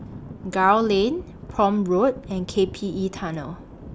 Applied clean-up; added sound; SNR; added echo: none; Thunder / Rain; 16 dB; none.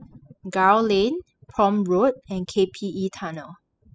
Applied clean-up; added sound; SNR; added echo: classical method spectral subtraction.